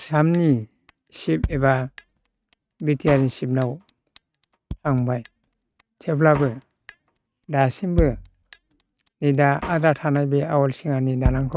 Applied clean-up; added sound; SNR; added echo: neural mask model RNNoise.